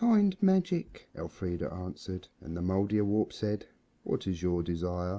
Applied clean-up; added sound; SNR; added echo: none; none; none; none.